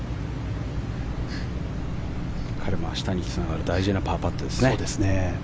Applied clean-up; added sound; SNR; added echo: none; Breathing; 8 dB; none.